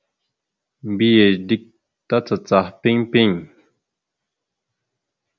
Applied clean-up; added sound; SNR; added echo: none; none; none; none.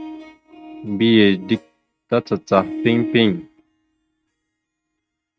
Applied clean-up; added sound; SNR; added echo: neural mask model RNNoise.